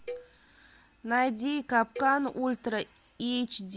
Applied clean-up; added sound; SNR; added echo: none; Cowbell; 17 dB; none.